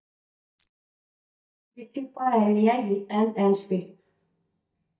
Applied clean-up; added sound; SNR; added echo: neural mask model DeepFilterNet 3.